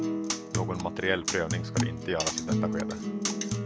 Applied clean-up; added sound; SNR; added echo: none; Acoustic guitar; -3 dB; none.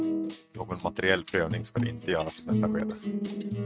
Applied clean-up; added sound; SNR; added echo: neural mask model RNNoise.